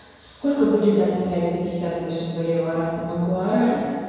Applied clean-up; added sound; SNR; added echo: none; none; none; reverberation time 1.9 s.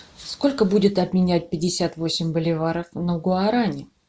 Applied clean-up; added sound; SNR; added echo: none; none; none; none.